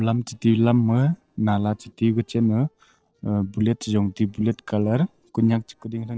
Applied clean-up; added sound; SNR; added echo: neural separator model SepFormer DNS4.